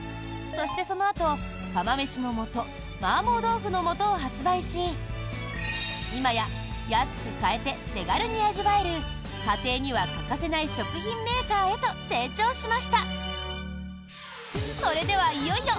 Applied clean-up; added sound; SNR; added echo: none; none; none; none.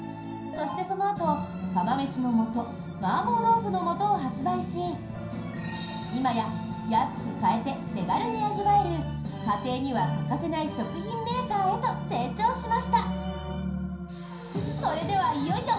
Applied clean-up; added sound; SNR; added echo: none; Organ; 14 dB; reverberation time 0.6 s.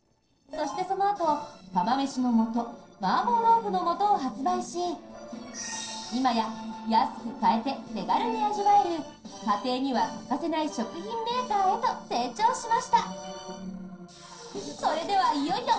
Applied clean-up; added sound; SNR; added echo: neural separator model SepFormer DNS4.